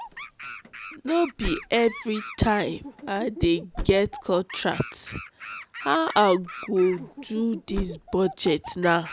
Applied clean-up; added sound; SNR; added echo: none; Animal + Slam / Car; 14 dB; none.